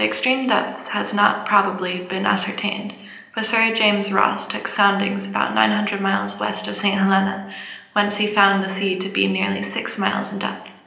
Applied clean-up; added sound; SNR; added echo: none; none; none; reverberation time 0.8 s.